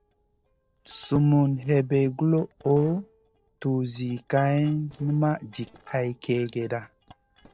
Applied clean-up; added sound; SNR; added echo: neural separator model SepFormer DNS4.